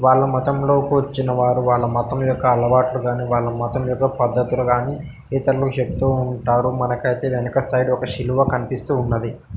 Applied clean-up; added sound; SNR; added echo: none; none; none; none.